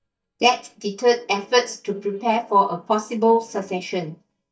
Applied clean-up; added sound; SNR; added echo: neural mask model DeepFilterNet 3.